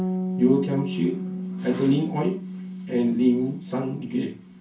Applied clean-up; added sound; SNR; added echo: none; Bass guitar; 7 dB; reverberation time 0.2 s.